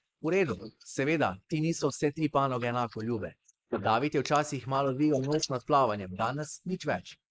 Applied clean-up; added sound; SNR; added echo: neural mask model Resemble Enhance denoiser.